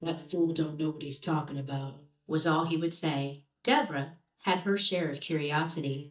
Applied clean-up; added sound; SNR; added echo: neural mask model DeepFilterNet 3.